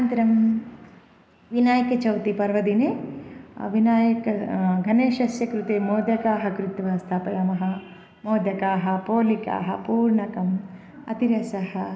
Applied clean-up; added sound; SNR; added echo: none; none; none; none.